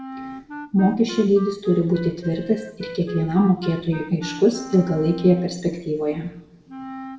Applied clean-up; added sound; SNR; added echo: none; Wind instrument, woodwind instrument; 14 dB; reverberation time 0.8 s.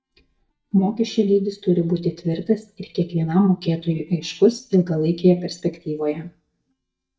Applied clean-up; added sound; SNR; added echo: neural mask model DeepFilterNet 3.